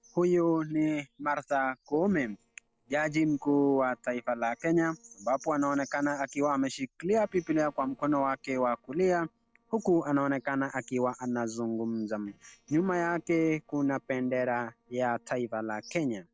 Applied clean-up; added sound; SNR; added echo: neural separator model SepFormer DNS4.